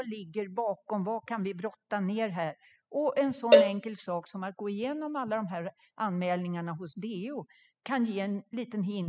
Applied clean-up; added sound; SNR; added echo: classical method spectral subtraction.